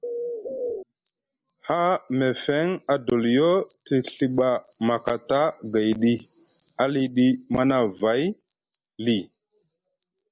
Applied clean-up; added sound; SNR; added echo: none; Bird; 5 dB; none.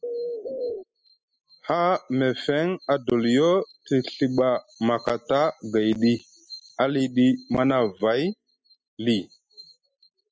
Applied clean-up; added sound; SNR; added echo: classical method spectral subtraction.